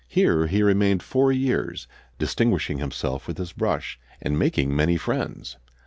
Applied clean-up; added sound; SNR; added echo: none; none; none; none.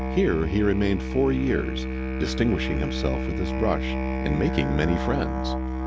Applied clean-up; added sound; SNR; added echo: none; Musical instrument; 1 dB; none.